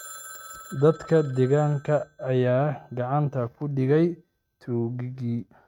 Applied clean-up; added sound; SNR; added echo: neural mask model RNNoise.